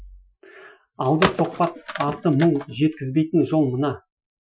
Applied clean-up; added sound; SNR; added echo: classical method Wiener filter.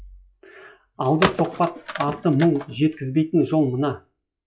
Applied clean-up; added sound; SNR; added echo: classical method log-MMSE.